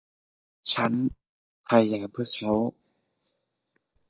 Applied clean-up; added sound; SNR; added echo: neural mask model DeepFilterNet 3.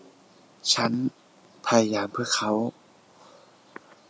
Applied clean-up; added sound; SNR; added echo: none; none; none; none.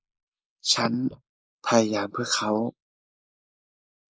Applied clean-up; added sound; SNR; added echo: neural mask model Resemble Enhance denoiser.